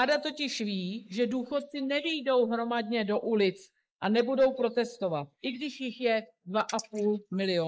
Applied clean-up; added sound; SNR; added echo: neural mask model Resemble Enhance denoiser.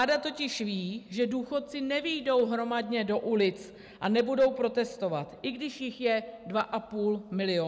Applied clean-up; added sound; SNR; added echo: none; none; none; none.